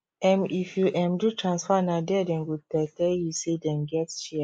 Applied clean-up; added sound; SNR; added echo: neural mask model Resemble Enhance denoiser.